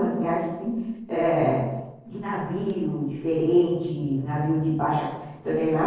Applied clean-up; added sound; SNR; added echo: neural separator model SepFormer DNS4.